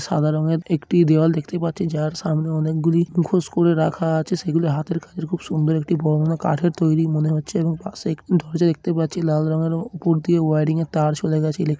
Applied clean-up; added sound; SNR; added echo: none; none; none; none.